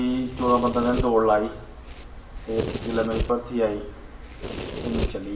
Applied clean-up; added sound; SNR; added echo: none; Domestic sounds, home sounds; 7 dB; reverberation time 0.7 s.